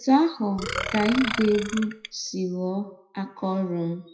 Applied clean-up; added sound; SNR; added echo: classical method WPE with log-MMSE.